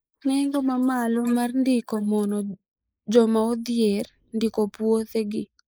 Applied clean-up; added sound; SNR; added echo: neural mask model Resemble Enhance denoiser.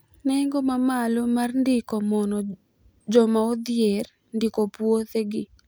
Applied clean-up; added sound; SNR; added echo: none; none; none; none.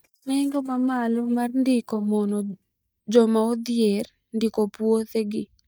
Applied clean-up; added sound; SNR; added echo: neural mask model DeepFilterNet 3.